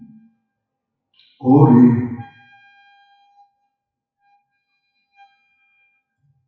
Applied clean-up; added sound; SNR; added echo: classical method WPE with log-MMSE.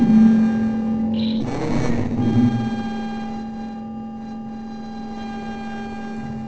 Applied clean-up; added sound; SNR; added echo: neural separator model SepFormer DNS4.